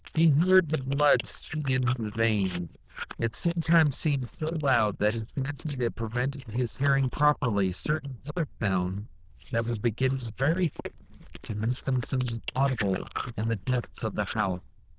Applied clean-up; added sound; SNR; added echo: neural diffusion model UNIVERSE++.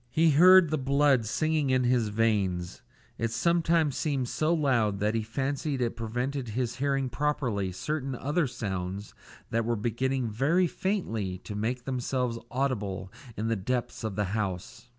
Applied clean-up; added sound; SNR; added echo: none; none; none; none.